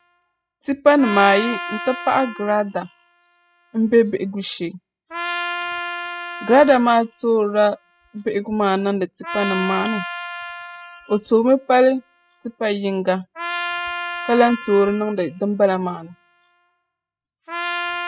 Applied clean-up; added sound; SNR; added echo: classical method spectral subtraction.